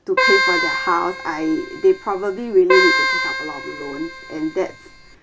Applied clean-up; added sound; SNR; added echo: none; Keyboard (musical); 1 dB; none.